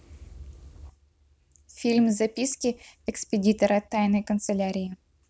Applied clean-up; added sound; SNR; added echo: none; none; none; none.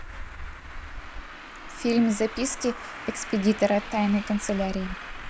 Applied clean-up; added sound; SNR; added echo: none; Traffic noise, roadway noise; 10 dB; none.